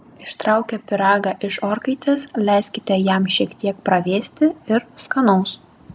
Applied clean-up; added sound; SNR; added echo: none; none; none; none.